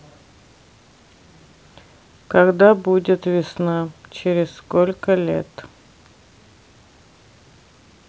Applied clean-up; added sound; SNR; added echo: none; none; none; none.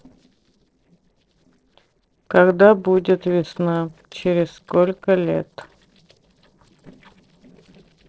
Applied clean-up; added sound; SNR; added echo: neural separator model SepFormer DNS4.